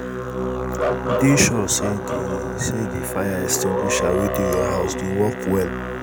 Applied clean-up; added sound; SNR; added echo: none; Musical instrument; 1 dB; none.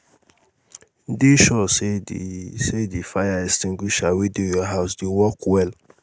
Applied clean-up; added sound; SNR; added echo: none; none; none; none.